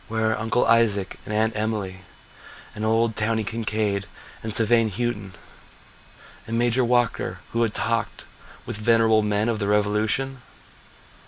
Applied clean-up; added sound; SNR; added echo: none; none; none; none.